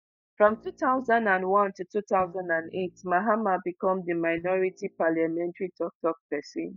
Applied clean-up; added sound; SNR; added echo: neural mask model DeepFilterNet 3.